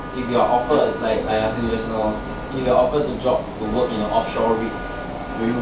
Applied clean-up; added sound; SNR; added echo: none; Wind instrument, woodwind instrument; 16 dB; none.